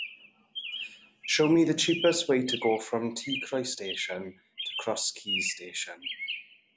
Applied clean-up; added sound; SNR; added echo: none; Chirp, tweet; 8 dB; none.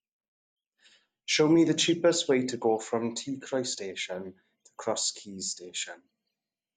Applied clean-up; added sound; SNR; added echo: neural mask model DeepFilterNet 3.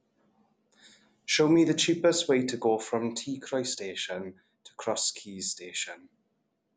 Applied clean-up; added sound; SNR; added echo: none; none; none; none.